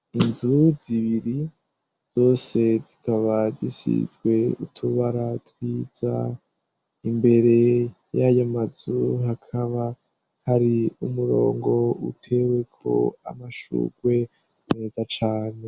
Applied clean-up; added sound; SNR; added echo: none; none; none; none.